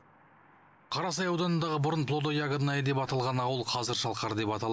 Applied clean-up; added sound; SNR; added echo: none; none; none; none.